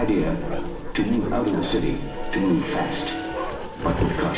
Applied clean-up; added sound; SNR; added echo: none; Bark; 5 dB; reverberation time 1.0 s.